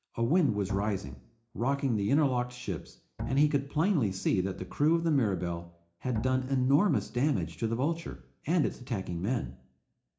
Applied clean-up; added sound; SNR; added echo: none; Bowed string instrument; 12 dB; reverberation time 0.4 s.